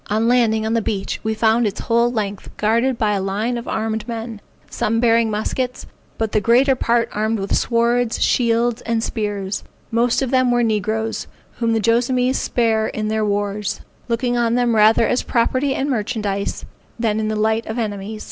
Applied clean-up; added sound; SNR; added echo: none; none; none; none.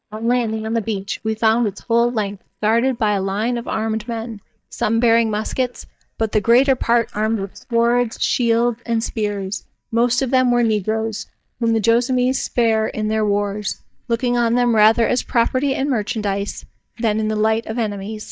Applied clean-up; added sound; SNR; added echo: neural mask model DeepFilterNet 3.